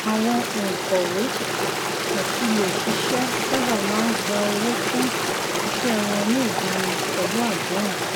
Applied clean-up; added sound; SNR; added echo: none; Stream; -2 dB; none.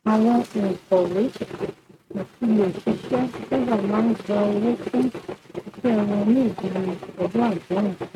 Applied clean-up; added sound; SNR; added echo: neural mask model RNNoise.